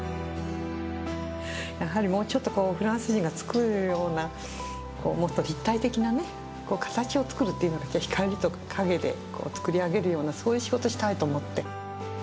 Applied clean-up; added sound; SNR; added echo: none; none; none; none.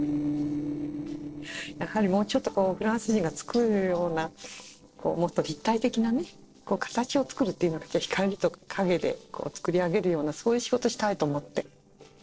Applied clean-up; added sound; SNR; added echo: neural separator model SepFormer DNS4.